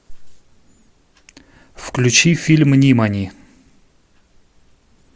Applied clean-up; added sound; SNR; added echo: none; none; none; none.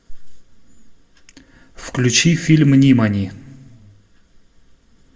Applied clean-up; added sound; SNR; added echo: none; none; none; reverberation time 0.5 s.